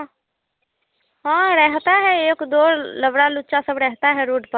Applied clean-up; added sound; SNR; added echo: none; none; none; none.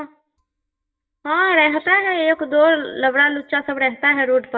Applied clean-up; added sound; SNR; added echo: neural mask model DeepFilterNet 3.